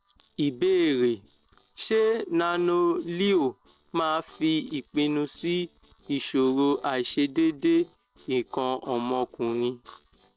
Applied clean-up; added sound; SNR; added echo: neural separator model SepFormer DNS4.